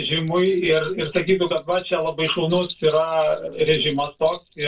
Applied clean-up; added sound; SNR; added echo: neural separator model SepFormer DNS4.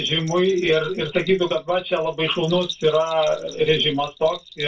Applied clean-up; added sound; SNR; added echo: none; Bell; 18 dB; reverberation time 0.2 s.